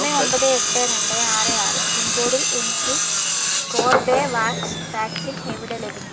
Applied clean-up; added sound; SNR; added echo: none; Tools; -3 dB; none.